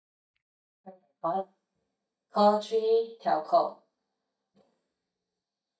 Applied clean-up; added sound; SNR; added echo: neural mask model DeepFilterNet 3.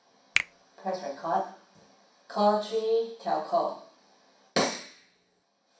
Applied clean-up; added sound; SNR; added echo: none; Finger snapping; 6 dB; reverberation time 0.6 s.